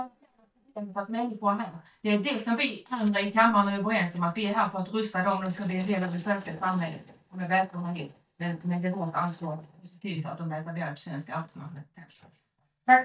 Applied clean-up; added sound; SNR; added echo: neural mask model DeepFilterNet 3.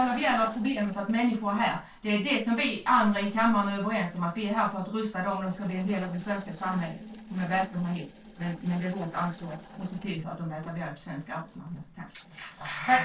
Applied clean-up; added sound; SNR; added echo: neural separator model SepFormer DNS4.